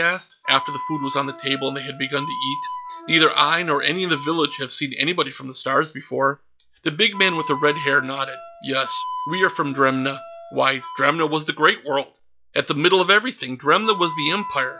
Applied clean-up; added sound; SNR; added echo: classical method log-MMSE.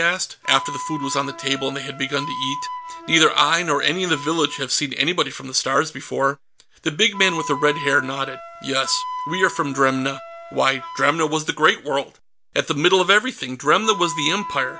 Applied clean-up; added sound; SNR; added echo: none; Wind instrument, woodwind instrument; 12 dB; none.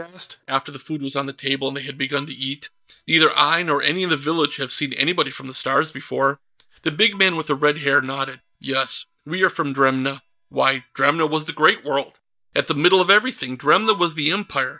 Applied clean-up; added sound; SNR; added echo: neural mask model DeepFilterNet 3.